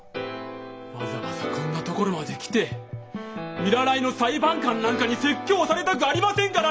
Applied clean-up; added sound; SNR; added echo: none; none; none; none.